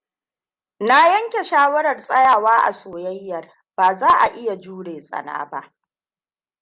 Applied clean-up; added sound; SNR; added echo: none; none; none; none.